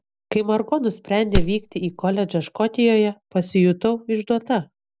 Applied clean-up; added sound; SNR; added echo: none; Wood; 1 dB; none.